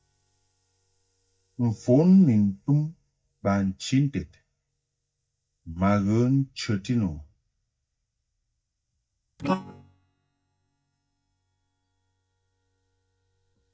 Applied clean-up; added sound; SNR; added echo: neural mask model DeepFilterNet 3.